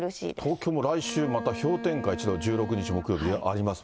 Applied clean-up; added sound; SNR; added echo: none; Bowed string instrument; 10 dB; none.